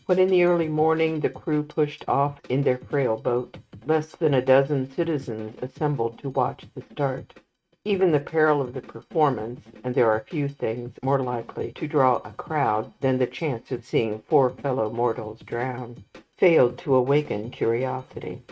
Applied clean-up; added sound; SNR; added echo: neural mask model RNNoise.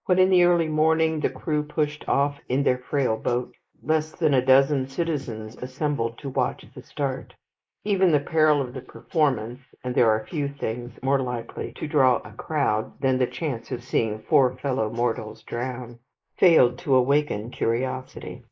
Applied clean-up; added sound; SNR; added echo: neural mask model Resemble Enhance denoiser.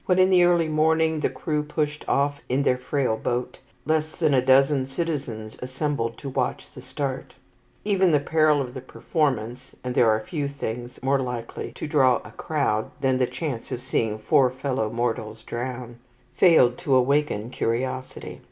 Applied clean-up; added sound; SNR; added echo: none; none; none; none.